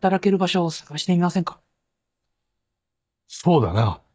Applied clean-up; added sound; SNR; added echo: neural mask model DeepFilterNet 3.